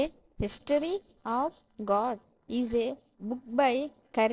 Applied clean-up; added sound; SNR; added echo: neural separator model SepFormer DNS4.